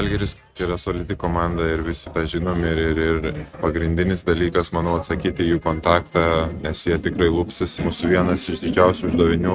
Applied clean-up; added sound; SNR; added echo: neural mask model RNNoise.